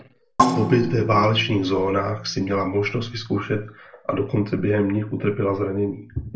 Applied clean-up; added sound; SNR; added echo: none; Percussion; 5 dB; reverberation time 0.3 s.